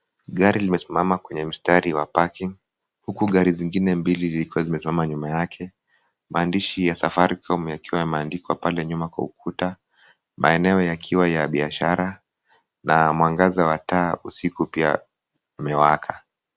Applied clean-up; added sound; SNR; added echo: none; none; none; none.